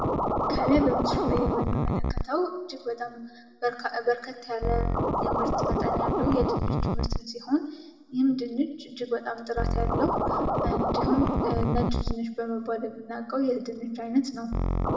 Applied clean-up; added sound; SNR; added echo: none; Scratching (performance technique); -2 dB; reverberation time 1.3 s.